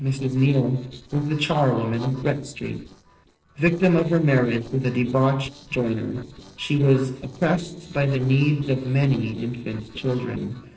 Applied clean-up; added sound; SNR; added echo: neural separator model SepFormer DNS4.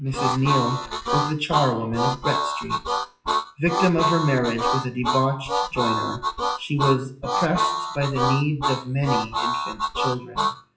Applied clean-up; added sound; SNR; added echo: classical method WPE with log-MMSE.